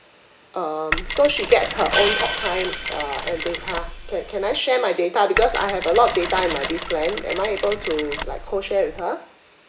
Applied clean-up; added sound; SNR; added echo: none; Mechanisms + Hi-hat; 3 dB; none.